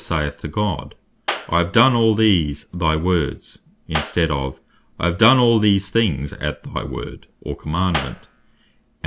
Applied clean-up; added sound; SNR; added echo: none; Clapping; 11 dB; none.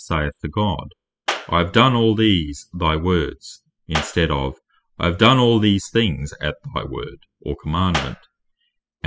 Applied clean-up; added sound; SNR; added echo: classical method spectral subtraction.